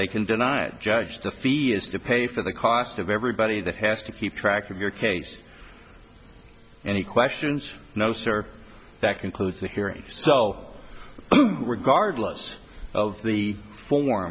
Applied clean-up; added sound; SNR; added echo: none; none; none; none.